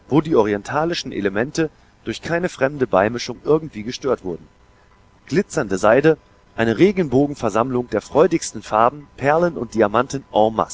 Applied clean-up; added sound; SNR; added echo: none; none; none; none.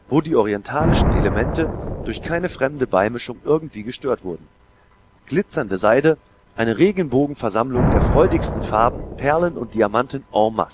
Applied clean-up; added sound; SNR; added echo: none; Thunder; 5 dB; none.